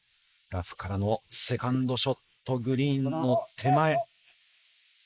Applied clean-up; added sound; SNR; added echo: neural mask model Resemble Enhance denoiser.